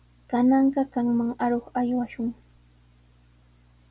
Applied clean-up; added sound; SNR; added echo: none; none; none; none.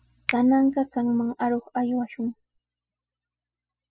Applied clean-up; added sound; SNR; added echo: classical method spectral subtraction.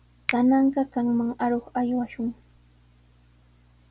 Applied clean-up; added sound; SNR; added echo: none; Finger snapping; 14 dB; none.